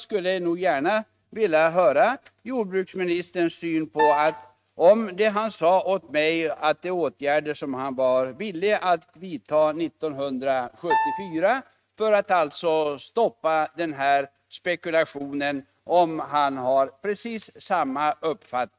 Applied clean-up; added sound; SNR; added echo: neural mask model RNNoise.